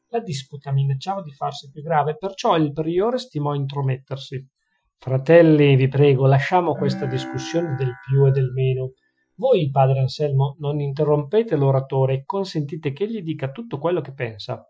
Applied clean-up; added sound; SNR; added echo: classical method Wiener filter.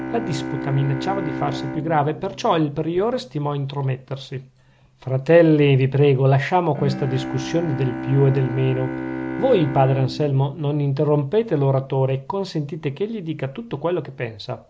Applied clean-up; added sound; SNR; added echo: none; Bowed string instrument; 11 dB; none.